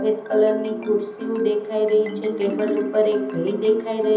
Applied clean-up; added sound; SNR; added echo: none; Marimba, xylophone; 9 dB; reverberation time 1.2 s.